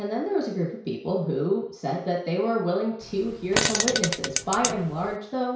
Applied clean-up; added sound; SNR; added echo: none; Fart; 2 dB; reverberation time 0.6 s.